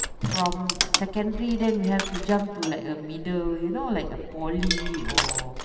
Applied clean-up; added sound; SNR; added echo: none; Crushing; 3 dB; reverberation time 2.2 s.